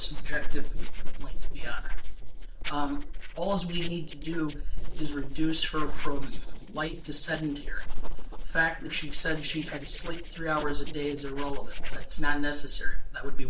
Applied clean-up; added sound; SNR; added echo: neural separator model SepFormer DNS4.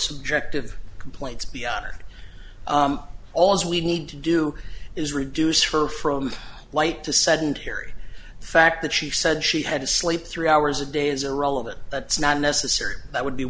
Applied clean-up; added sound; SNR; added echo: none; none; none; none.